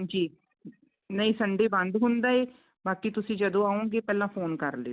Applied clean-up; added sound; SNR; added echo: none; none; none; none.